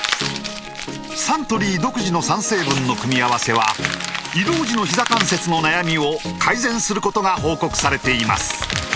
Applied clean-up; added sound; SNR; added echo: none; Crumpling, crinkling; 8 dB; none.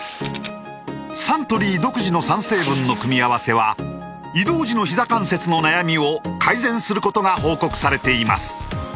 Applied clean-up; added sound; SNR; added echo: none; none; none; none.